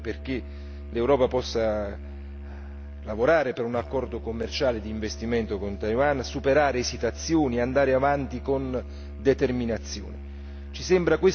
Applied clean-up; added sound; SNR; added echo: none; Musical instrument; 11 dB; none.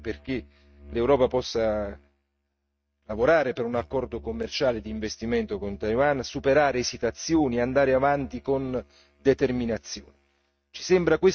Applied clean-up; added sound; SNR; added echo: neural mask model RNNoise.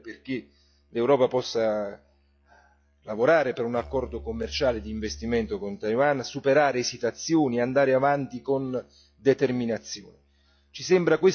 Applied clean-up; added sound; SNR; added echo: classical method log-MMSE.